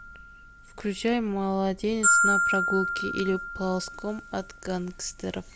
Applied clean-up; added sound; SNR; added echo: none; Glockenspiel; 0 dB; none.